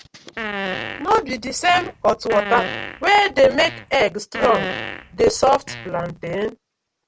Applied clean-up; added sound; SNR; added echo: none; Fart; 10 dB; none.